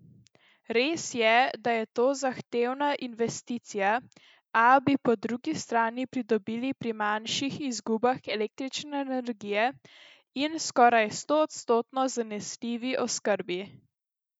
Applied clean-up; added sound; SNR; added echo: none; none; none; none.